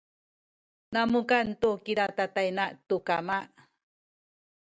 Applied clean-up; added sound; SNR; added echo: none; none; none; none.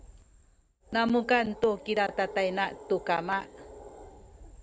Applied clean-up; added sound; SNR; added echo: none; Animal; 17 dB; none.